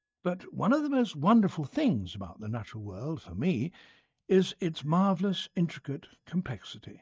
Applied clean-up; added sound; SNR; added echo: neural mask model DeepFilterNet 3.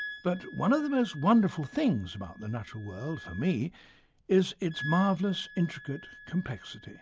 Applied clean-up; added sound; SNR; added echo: none; Wind instrument, woodwind instrument; 16 dB; none.